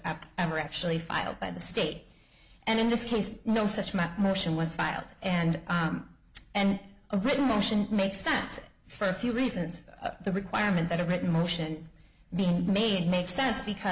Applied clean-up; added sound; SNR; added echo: none; none; none; none.